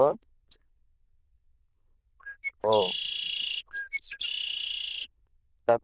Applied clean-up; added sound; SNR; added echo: neural diffusion model UNIVERSE++.